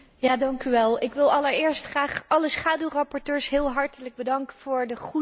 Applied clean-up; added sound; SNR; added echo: none; none; none; none.